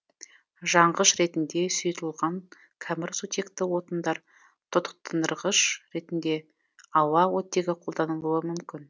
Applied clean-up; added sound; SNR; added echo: none; none; none; none.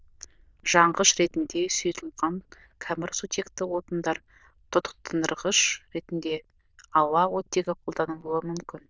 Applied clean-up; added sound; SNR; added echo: neural diffusion model UNIVERSE++.